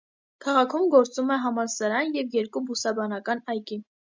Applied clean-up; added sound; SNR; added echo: none; none; none; none.